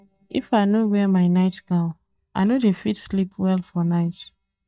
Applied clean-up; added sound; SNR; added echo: neural mask model DeepFilterNet 3.